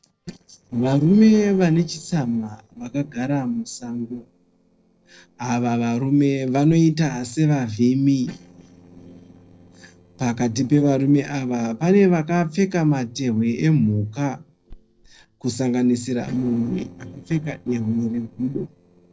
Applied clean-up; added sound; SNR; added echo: neural separator model SepFormer DNS4.